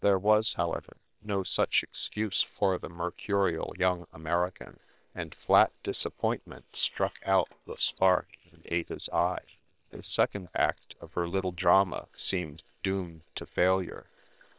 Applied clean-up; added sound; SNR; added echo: neural separator model SepFormer WHAM!.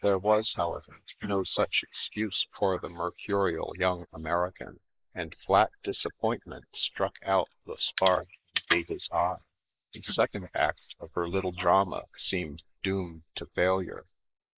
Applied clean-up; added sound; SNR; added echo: neural mask model Resemble Enhance denoiser.